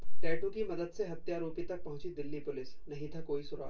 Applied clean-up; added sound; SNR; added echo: none; none; none; reverberation time 0.2 s.